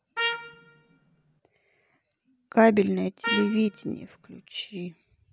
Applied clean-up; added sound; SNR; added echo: none; Trumpet; 6 dB; none.